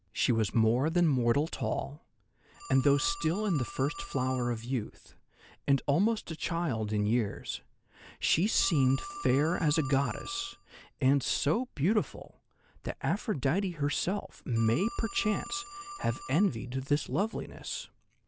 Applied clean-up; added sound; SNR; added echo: none; Telephone; 18 dB; none.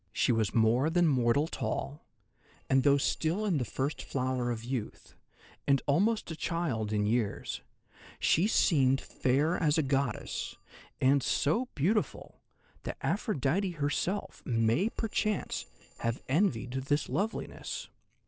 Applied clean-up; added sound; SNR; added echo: neural separator model SepFormer DNS4.